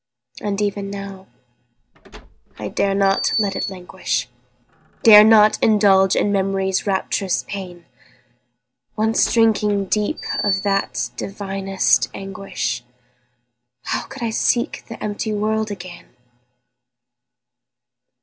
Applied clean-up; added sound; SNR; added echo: none; Door; 10 dB; none.